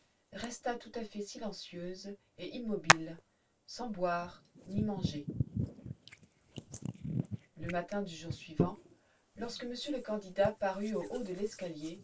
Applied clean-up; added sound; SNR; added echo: none; Hands; 0 dB; reverberation time 0.1 s.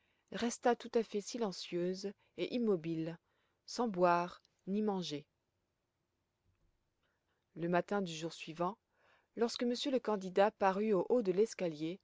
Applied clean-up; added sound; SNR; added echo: none; none; none; none.